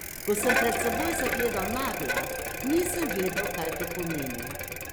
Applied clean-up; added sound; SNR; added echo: none; Bicycle; 0 dB; none.